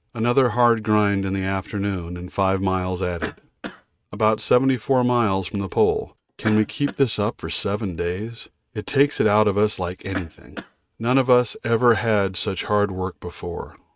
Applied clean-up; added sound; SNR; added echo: neural mask model RNNoise.